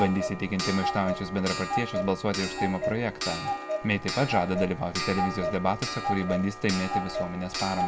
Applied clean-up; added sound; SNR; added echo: none; Clock; 3 dB; none.